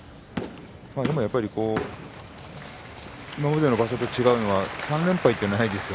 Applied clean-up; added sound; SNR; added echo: none; none; none; none.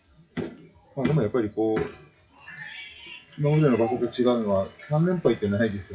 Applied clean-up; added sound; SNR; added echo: classical method WPE with log-MMSE.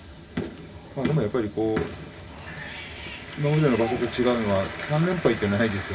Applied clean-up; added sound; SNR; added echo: none; Bathtub (filling or washing) / Cat; 18 dB; reverberation time 0.1 s.